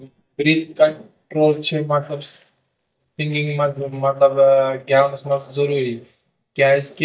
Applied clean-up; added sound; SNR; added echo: neural mask model DeepFilterNet 3.